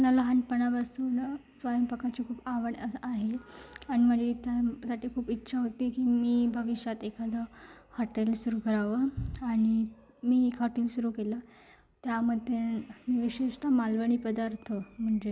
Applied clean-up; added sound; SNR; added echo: none; none; none; none.